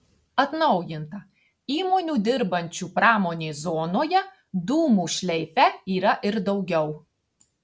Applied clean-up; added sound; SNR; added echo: none; none; none; none.